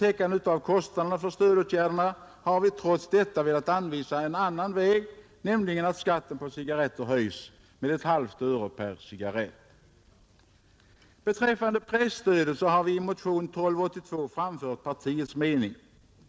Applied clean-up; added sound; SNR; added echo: none; none; none; none.